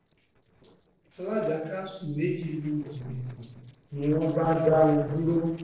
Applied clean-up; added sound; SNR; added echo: neural separator model SepFormer DNS4.